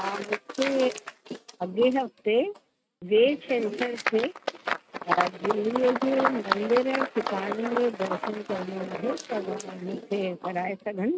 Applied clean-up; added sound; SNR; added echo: neural mask model RNNoise.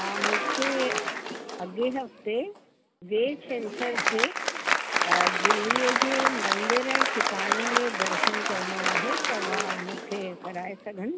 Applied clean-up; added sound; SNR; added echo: none; Applause; -4 dB; none.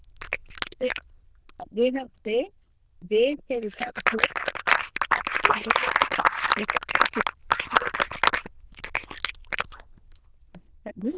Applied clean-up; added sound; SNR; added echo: neural diffusion model UNIVERSE++.